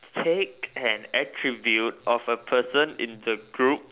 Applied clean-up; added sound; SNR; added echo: none; none; none; none.